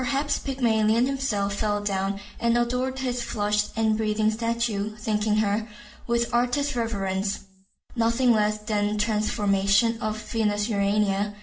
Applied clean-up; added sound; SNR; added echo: none; none; none; reverberation time 0.4 s.